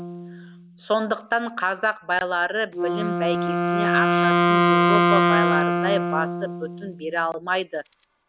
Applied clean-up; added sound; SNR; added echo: none; Wind instrument, woodwind instrument; -4 dB; none.